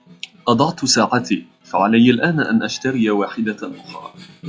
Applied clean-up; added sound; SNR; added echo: classical method log-MMSE.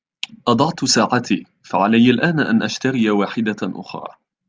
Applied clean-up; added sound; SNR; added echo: none; none; none; none.